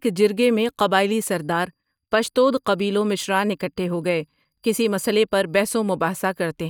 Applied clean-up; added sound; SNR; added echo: neural mask model DeepFilterNet 3.